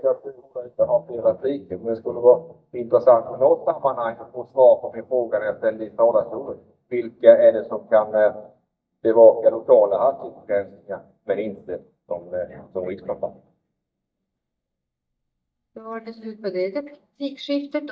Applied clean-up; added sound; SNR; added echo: neural mask model DeepFilterNet 3.